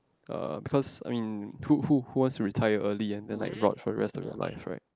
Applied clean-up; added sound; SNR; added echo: neural mask model Resemble Enhance denoiser.